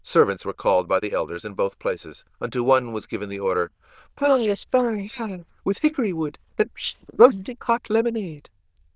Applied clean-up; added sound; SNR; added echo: neural diffusion model UNIVERSE++.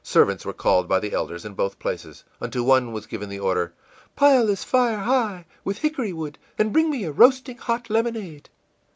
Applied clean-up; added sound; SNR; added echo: none; none; none; none.